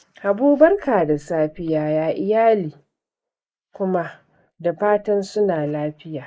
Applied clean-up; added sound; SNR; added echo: neural mask model Resemble Enhance denoiser.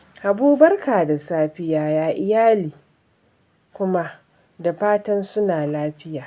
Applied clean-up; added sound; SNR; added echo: none; none; none; none.